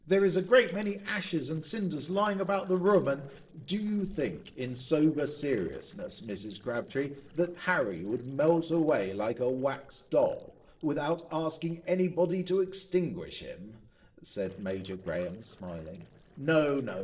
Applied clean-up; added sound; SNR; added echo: neural separator model SepFormer DNS4.